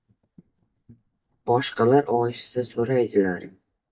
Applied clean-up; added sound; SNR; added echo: neural mask model DeepFilterNet 3.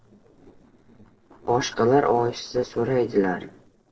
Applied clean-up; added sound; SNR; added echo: neural separator model SepFormer DNS4.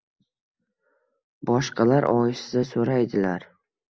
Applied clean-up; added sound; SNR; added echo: none; none; none; none.